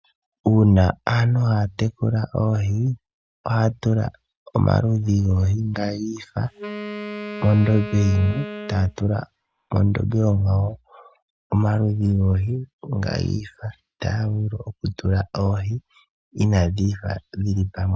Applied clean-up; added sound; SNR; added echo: none; Wind instrument, woodwind instrument; 12 dB; none.